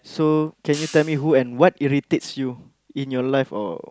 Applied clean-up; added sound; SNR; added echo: none; Hi-hat; 20 dB; none.